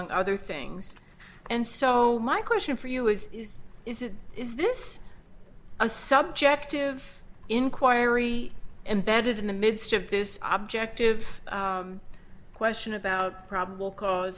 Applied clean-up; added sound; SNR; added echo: none; none; none; none.